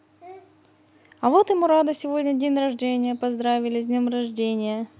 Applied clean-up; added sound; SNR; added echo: none; none; none; none.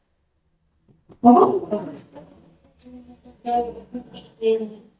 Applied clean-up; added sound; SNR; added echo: neural mask model DeepFilterNet 3.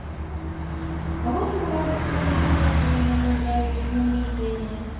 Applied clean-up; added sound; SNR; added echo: none; Bus; -4 dB; reverberation time 1.0 s.